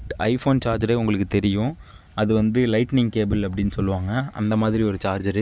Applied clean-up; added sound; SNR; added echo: none; none; none; none.